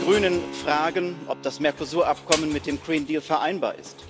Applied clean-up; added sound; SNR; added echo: none; Engine + Keyboard (musical); 10 dB; none.